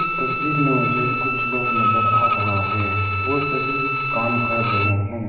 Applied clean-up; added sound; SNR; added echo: none; Bowed string instrument; -3 dB; reverberation time 1.6 s.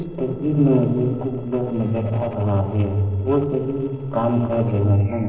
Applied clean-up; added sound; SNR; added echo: neural separator model SepFormer DNS4.